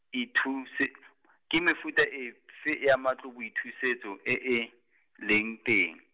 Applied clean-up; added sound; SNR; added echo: none; none; none; none.